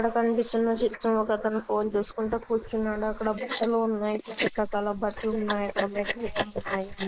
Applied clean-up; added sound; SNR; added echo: neural mask model Resemble Enhance denoiser.